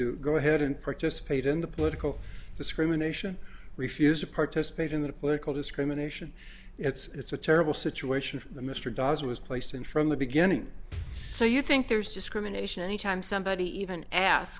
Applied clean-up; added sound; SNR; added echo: none; Explosion; 20 dB; none.